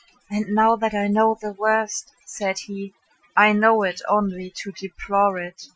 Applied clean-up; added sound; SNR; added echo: classical method Wiener filter.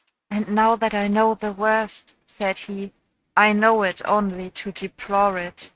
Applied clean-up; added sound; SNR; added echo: neural mask model RNNoise.